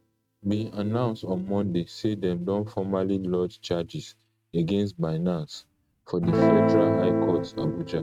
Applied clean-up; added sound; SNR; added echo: neural mask model RNNoise.